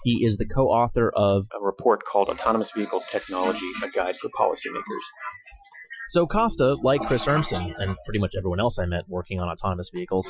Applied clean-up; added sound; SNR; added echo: classical method Wiener filter.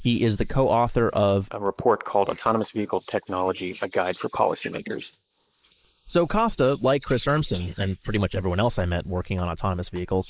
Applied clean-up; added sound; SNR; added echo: neural mask model Resemble Enhance denoiser.